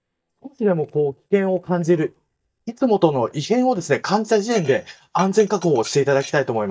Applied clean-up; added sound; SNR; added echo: neural mask model DeepFilterNet 3.